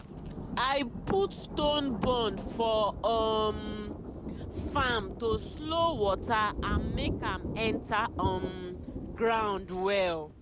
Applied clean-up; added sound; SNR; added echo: none; Thunder; 6 dB; none.